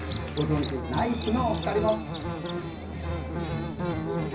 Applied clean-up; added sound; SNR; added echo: none; Buzz / Bird; 5 dB; reverberation time 0.4 s.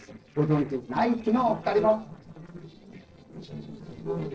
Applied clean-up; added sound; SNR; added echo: neural separator model SepFormer DNS4.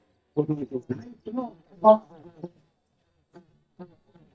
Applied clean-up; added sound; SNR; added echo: neural mask model DeepFilterNet 3.